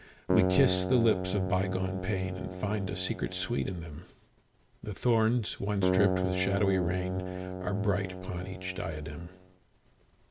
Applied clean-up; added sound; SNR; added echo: none; Keyboard (musical); 2 dB; none.